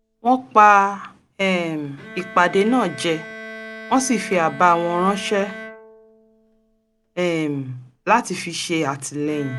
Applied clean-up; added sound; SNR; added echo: none; Bowed string instrument; 18 dB; none.